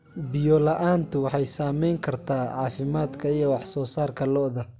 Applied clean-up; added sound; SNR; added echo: none; Motorcycle; 20 dB; none.